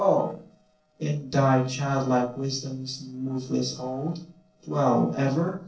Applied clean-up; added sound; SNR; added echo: neural separator model SepFormer DNS4.